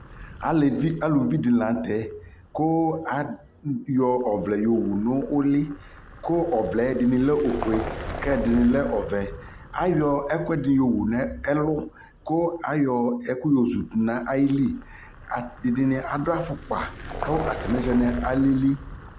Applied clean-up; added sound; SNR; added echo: none; Vehicle; 14 dB; none.